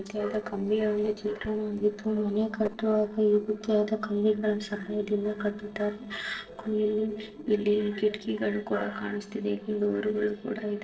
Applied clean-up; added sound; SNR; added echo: neural separator model SepFormer DNS4.